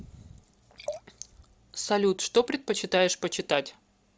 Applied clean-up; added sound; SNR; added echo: none; Liquid; 16 dB; none.